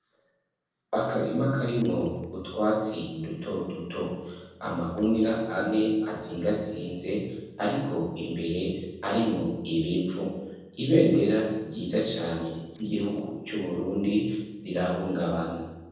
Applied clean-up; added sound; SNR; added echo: neural separator model SepFormer DNS4.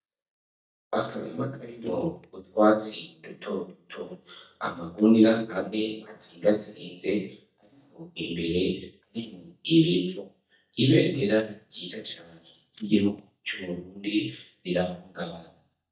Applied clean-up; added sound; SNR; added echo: neural mask model DeepFilterNet 3.